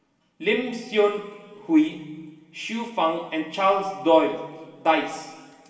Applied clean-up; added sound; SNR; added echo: none; none; none; reverberation time 2.3 s.